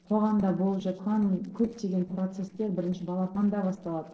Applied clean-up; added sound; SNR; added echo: neural separator model SepFormer DNS4.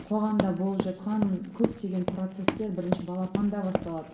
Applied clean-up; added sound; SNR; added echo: none; Run; 4 dB; reverberation time 0.8 s.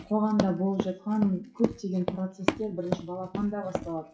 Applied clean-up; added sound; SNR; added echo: classical method WPE with log-MMSE.